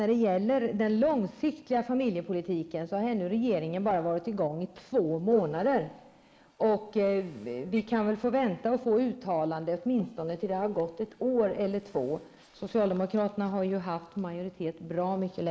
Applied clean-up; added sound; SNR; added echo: neural mask model Resemble Enhance denoiser.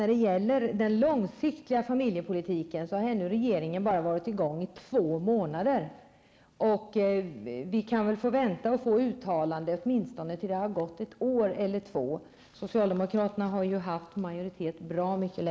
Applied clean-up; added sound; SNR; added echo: none; none; none; none.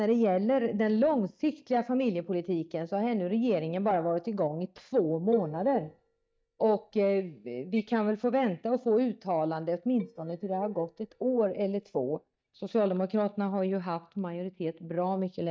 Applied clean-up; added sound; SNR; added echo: neural mask model DeepFilterNet 3.